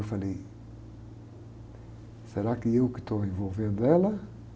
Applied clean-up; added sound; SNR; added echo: none; none; none; none.